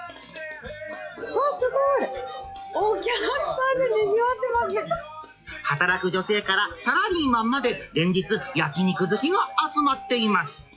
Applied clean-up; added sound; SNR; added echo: classical method log-MMSE.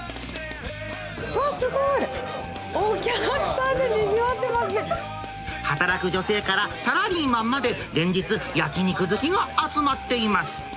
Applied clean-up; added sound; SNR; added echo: none; Wind instrument, woodwind instrument; 15 dB; none.